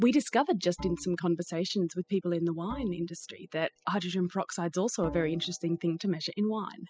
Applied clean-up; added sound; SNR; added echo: classical method spectral subtraction.